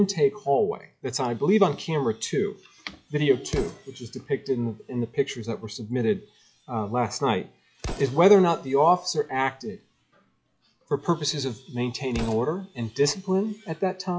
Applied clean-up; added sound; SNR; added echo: classical method log-MMSE.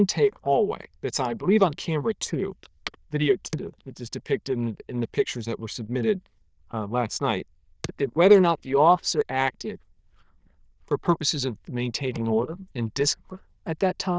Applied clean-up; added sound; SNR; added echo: neural diffusion model UNIVERSE++.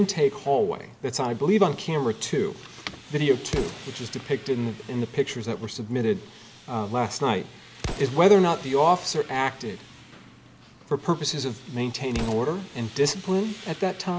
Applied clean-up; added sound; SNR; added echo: none; Explosion + Tools; 16 dB; none.